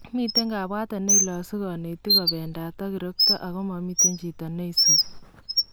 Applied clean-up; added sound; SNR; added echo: none; Bird; -5 dB; none.